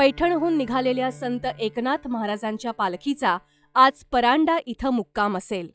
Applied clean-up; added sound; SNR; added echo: classical method log-MMSE.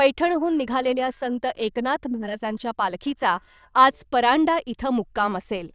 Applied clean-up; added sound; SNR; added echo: neural diffusion model UNIVERSE++.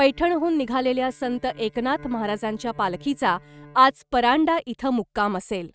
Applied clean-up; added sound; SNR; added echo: neural mask model RNNoise.